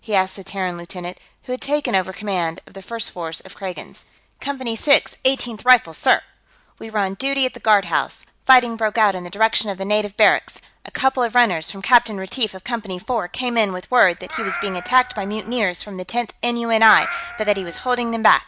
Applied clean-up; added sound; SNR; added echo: none; Meow; 11 dB; none.